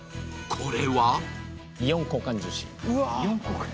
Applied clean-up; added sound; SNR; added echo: none; none; none; none.